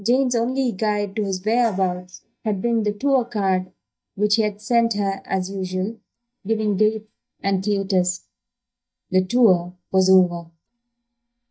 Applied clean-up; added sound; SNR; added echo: neural mask model DeepFilterNet 3.